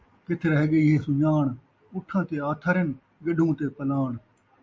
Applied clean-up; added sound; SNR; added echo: none; none; none; none.